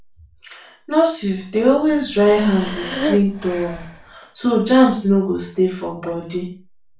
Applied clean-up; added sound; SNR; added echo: none; Breathing; 9 dB; reverberation time 0.3 s.